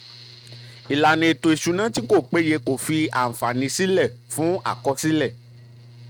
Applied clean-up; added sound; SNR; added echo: neural mask model RNNoise.